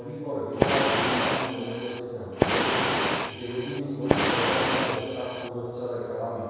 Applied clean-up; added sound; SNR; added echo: none; Fire; -5 dB; reverberation time 2.2 s.